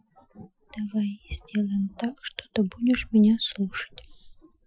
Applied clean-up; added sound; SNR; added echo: classical method Wiener filter.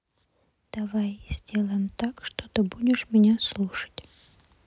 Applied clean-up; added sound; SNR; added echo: none; none; none; none.